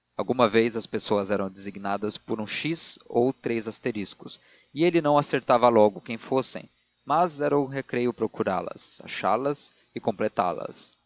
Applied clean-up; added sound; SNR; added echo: none; none; none; none.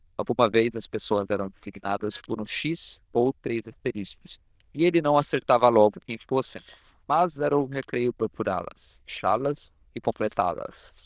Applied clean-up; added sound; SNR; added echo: neural diffusion model UNIVERSE++.